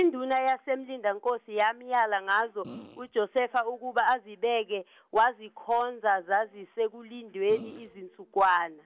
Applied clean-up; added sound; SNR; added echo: none; Fart; 16 dB; none.